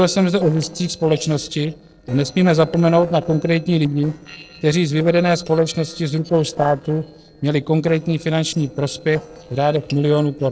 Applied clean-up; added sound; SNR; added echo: neural separator model SepFormer DNS4.